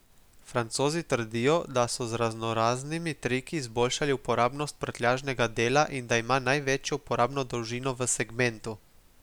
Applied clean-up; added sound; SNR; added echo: none; none; none; none.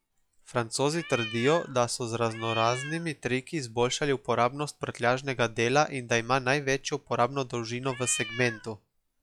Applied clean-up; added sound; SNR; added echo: classical method log-MMSE.